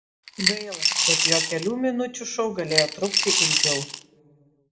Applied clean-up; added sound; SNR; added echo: none; Coin (dropping) / Glass; -5 dB; reverberation time 1.1 s.